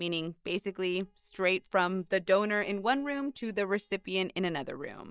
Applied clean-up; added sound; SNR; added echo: neural mask model DeepFilterNet 3.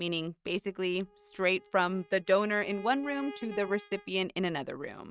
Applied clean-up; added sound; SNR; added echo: neural mask model RNNoise.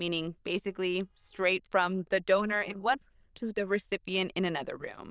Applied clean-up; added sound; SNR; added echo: neural diffusion model UNIVERSE++.